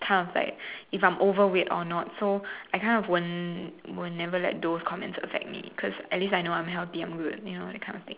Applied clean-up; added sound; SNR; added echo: none; none; none; none.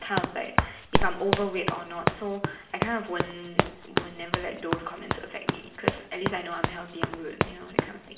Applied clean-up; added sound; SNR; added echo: none; Run; -4 dB; reverberation time 0.8 s.